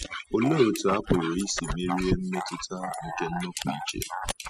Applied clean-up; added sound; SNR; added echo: classical method spectral subtraction.